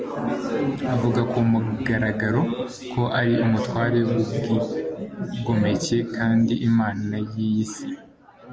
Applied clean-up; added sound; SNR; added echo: none; none; none; none.